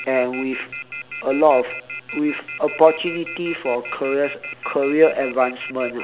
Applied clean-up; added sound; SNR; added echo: none; Telephone; 12 dB; none.